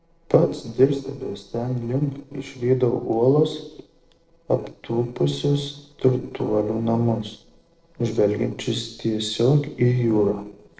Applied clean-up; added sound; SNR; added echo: neural separator model SepFormer DNS4.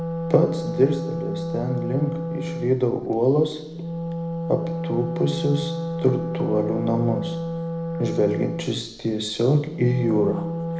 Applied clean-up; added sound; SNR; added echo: none; Wind instrument, woodwind instrument; 5 dB; reverberation time 0.9 s.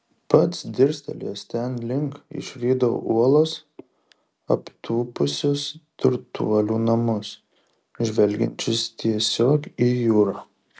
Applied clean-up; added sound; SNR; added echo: none; none; none; none.